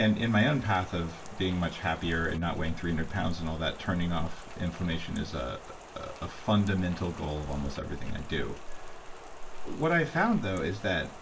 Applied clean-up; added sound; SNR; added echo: none; Rain; 8 dB; reverberation time 0.2 s.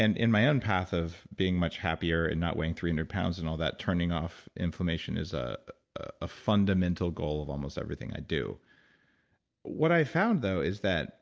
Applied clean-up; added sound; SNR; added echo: none; none; none; none.